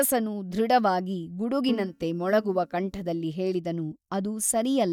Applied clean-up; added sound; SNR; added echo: neural mask model DeepFilterNet 3.